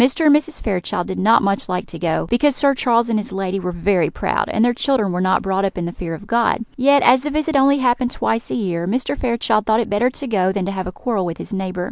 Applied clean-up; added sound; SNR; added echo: none; none; none; none.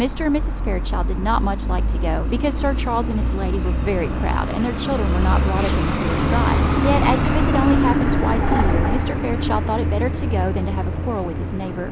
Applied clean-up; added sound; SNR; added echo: none; Truck; -5 dB; none.